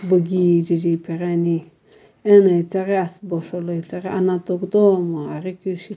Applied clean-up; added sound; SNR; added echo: none; none; none; none.